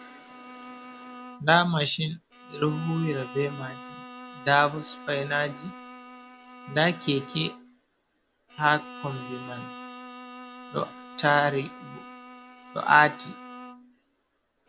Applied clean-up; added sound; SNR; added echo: none; Bowed string instrument; 16 dB; none.